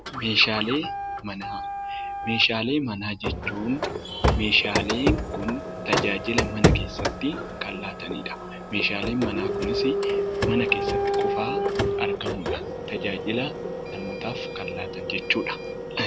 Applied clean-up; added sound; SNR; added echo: none; Printer; -1 dB; none.